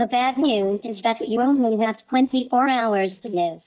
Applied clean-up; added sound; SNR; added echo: neural mask model DeepFilterNet 3.